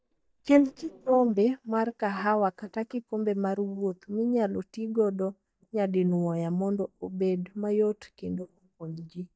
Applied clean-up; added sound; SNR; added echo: neural mask model DeepFilterNet 3.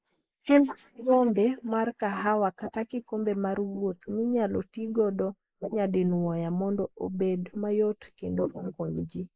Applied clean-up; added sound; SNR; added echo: neural mask model Resemble Enhance denoiser.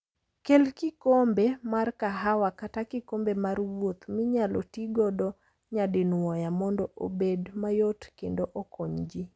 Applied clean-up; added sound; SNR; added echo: none; none; none; none.